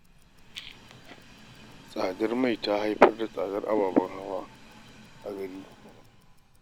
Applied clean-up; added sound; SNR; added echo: none; Train + Tick-tock; 20 dB; none.